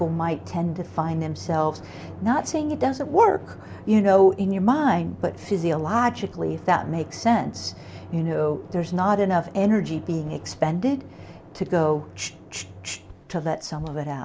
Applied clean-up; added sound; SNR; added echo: none; Drum; 17 dB; none.